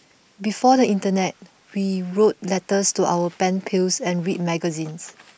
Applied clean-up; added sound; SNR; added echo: none; none; none; none.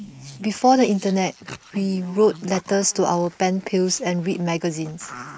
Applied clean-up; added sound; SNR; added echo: neural mask model Resemble Enhance denoiser.